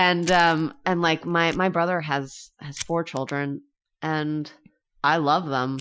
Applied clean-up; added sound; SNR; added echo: classical method Wiener filter.